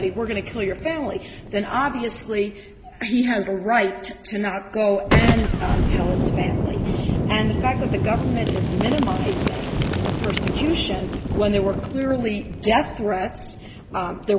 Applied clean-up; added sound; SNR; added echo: none; Boom; 1 dB; none.